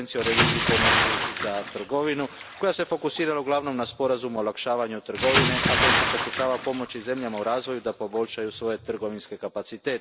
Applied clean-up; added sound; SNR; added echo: none; Bathtub (filling or washing) / Splash, splatter; 0 dB; none.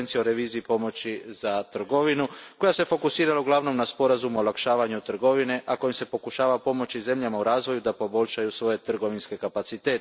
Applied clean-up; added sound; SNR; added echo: none; none; none; none.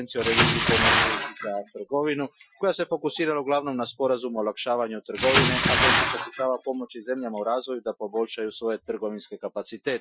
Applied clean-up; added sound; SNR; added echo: classical method Wiener filter.